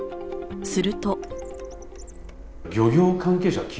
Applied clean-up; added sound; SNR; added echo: none; Printer; 16 dB; none.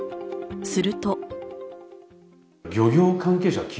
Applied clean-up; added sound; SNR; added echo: none; none; none; none.